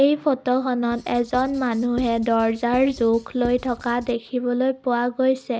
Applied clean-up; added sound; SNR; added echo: none; Writing; 18 dB; none.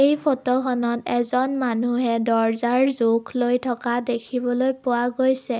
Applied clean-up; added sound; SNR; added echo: none; none; none; none.